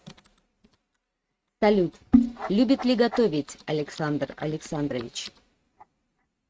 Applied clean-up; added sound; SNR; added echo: neural mask model RNNoise.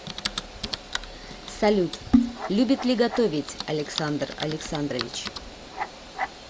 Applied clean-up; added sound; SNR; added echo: none; Typing; 4 dB; none.